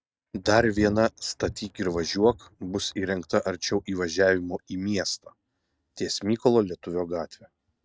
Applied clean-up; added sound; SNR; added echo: neural mask model RNNoise.